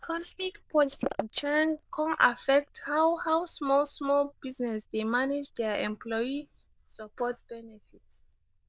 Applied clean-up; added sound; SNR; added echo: neural diffusion model UNIVERSE++.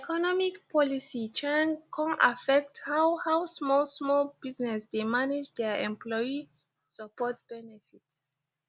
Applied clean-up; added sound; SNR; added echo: none; none; none; none.